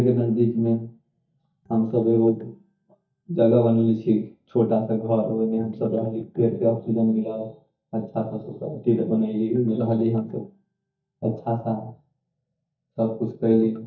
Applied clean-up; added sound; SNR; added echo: neural mask model DeepFilterNet 3.